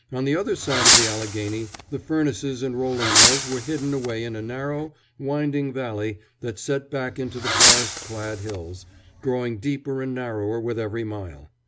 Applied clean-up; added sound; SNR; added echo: none; Fireworks; -4 dB; none.